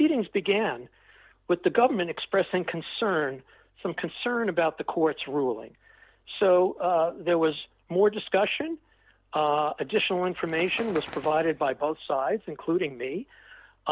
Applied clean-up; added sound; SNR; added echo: none; Bird; 17 dB; none.